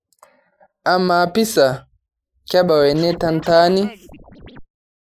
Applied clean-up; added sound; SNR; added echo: neural mask model Resemble Enhance denoiser.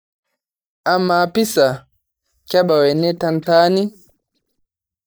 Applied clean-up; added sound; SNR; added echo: neural mask model DeepFilterNet 3.